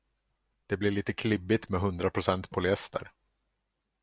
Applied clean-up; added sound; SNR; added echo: none; none; none; none.